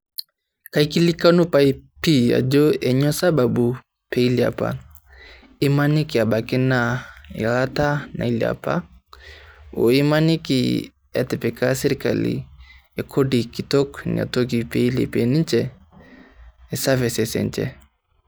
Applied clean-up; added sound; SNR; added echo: none; none; none; none.